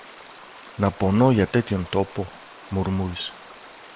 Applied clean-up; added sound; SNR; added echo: none; Stream; 20 dB; none.